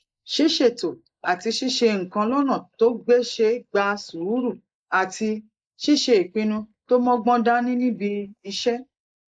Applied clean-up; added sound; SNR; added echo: neural mask model Resemble Enhance denoiser.